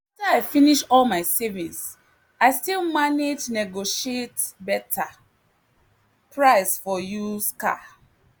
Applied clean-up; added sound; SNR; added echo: none; none; none; none.